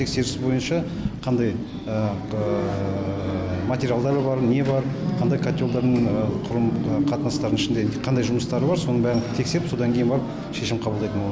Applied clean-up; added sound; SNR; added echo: none; none; none; none.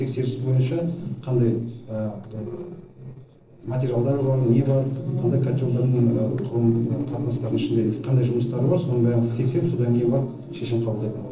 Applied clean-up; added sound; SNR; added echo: neural separator model SepFormer DNS4.